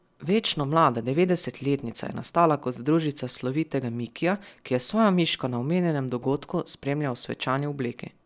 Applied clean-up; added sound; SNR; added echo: none; none; none; none.